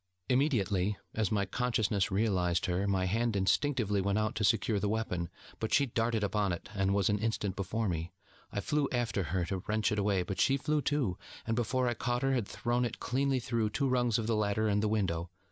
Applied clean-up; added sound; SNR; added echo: none; none; none; none.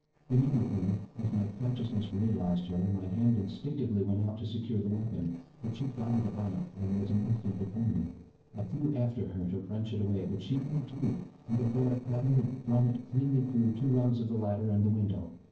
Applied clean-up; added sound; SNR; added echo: neural separator model SepFormer DNS4.